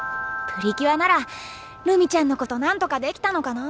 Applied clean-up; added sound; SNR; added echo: none; none; none; none.